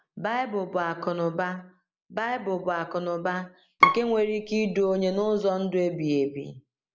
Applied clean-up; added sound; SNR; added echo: none; Bowed string instrument; -1 dB; none.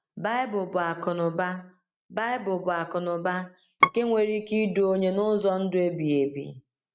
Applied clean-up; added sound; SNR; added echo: neural mask model RNNoise.